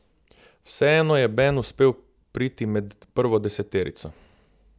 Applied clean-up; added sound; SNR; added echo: none; none; none; none.